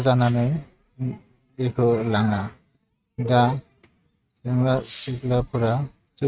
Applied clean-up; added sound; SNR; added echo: neural mask model RNNoise.